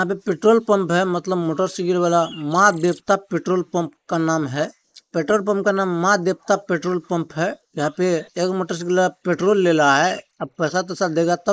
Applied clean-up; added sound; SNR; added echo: neural mask model Resemble Enhance denoiser.